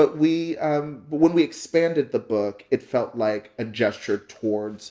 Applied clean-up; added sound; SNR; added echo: none; none; none; none.